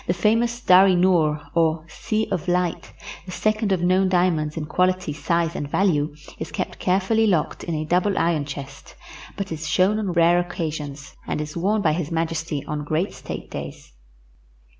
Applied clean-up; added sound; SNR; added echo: none; none; none; none.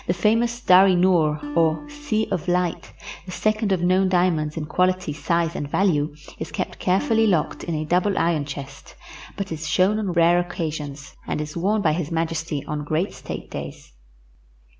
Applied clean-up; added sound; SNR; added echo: none; Acoustic guitar; 13 dB; none.